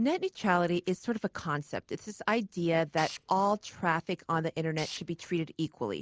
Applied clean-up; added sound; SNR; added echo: none; Tools; 15 dB; none.